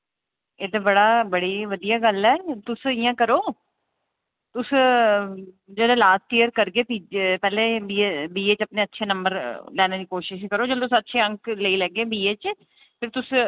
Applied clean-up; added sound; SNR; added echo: none; none; none; none.